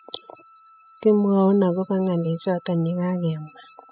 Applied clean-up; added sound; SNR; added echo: classical method spectral subtraction.